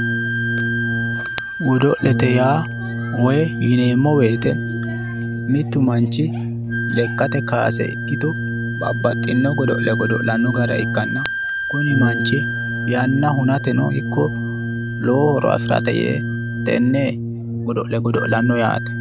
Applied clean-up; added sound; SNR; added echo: none; Brass instrument + Wind instrument, woodwind instrument; 3 dB; none.